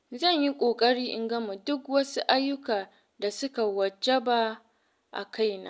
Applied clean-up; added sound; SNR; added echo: none; none; none; none.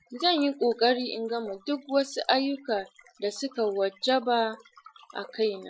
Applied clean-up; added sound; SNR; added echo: classical method Wiener filter.